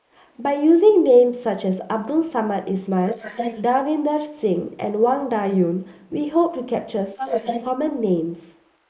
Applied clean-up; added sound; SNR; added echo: neural mask model Resemble Enhance denoiser.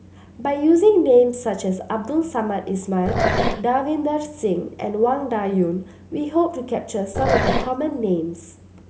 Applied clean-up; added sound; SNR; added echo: none; Growling; 2 dB; none.